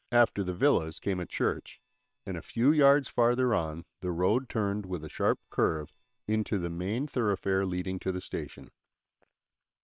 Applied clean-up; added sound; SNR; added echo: neural separator model SepFormer WHAM!.